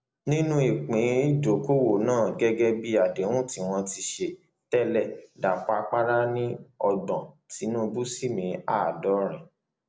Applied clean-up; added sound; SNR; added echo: none; none; none; none.